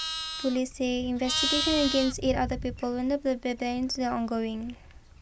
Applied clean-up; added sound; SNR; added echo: none; Livestock, farm animals, working animals; 6 dB; none.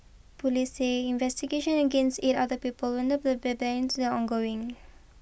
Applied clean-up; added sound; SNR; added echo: none; none; none; none.